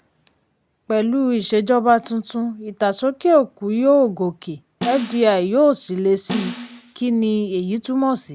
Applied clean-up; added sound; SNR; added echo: none; Snare drum; 12 dB; none.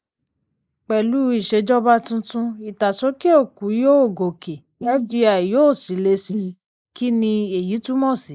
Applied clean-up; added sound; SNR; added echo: neural mask model Resemble Enhance denoiser.